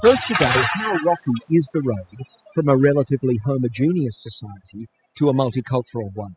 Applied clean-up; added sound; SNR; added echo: classical method spectral subtraction.